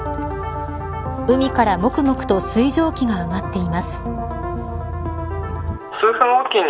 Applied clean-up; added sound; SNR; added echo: none; none; none; none.